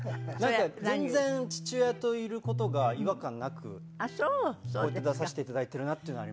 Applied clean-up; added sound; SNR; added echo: none; Electric guitar; 9 dB; none.